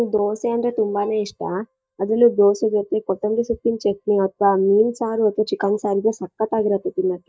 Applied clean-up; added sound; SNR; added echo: neural mask model DeepFilterNet 3.